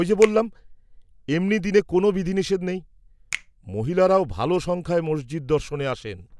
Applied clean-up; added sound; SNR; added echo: none; Finger snapping; 18 dB; none.